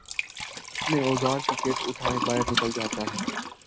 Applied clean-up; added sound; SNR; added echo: none; Liquid; 0 dB; none.